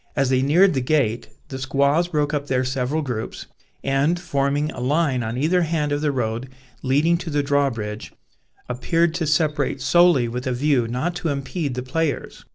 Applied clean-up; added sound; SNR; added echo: neural separator model SepFormer DNS4.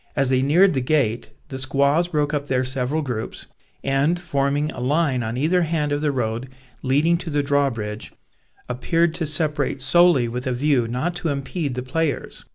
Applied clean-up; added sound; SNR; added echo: none; none; none; none.